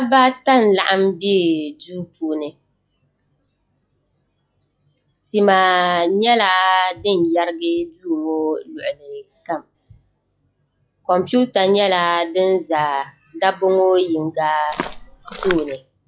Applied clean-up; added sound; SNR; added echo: classical method log-MMSE.